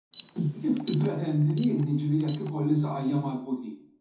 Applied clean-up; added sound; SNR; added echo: none; Alarm; 10 dB; reverberation time 0.5 s.